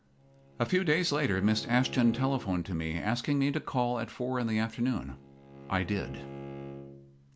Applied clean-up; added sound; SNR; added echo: none; Bowed string instrument; 16 dB; none.